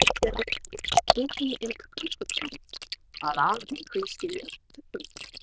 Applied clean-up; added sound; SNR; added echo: neural diffusion model UNIVERSE++.